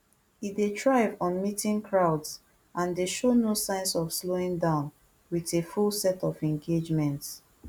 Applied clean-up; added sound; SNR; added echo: none; none; none; none.